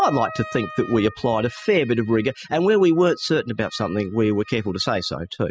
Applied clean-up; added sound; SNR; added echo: classical method spectral subtraction.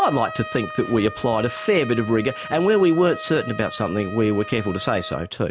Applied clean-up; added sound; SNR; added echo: none; Trumpet; 14 dB; none.